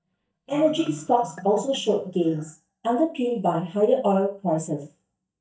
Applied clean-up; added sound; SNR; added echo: neural mask model DeepFilterNet 3.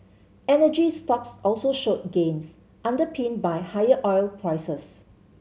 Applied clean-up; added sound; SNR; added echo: none; none; none; none.